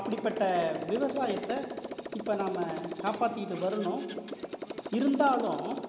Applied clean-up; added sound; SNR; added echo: none; Motorcycle; 9 dB; none.